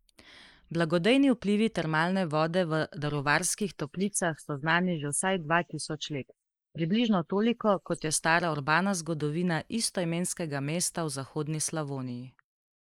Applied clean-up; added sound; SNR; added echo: neural mask model Resemble Enhance denoiser.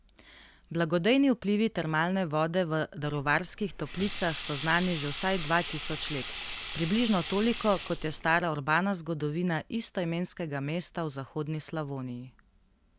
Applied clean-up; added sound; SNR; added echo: none; Sink (filling or washing); 6 dB; none.